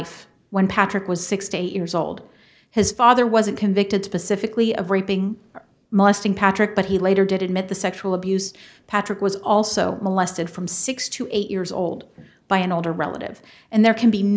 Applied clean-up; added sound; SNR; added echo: none; none; none; none.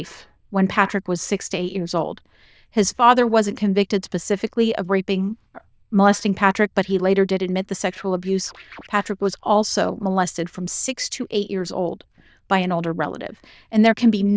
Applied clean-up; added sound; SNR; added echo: neural diffusion model UNIVERSE++.